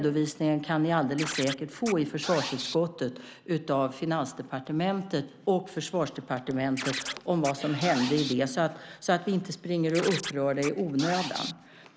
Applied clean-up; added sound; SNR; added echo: none; Scratching (performance technique); 10 dB; none.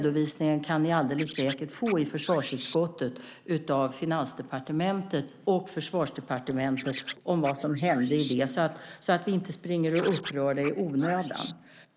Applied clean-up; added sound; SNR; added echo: neural mask model Resemble Enhance denoiser.